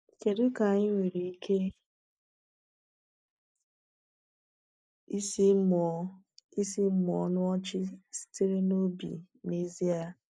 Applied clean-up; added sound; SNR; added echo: neural mask model Resemble Enhance denoiser.